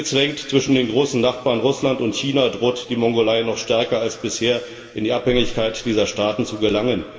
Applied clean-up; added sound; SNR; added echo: none; none; none; reverberation time 2.3 s.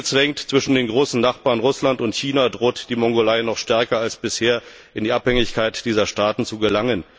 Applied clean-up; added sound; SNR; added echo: none; none; none; none.